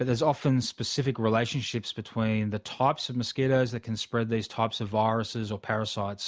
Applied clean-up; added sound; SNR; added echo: none; none; none; none.